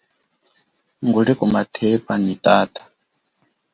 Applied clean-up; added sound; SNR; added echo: none; none; none; none.